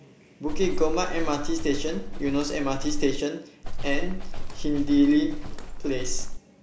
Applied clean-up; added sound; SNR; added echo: none; Livestock, farm animals, working animals; 0 dB; none.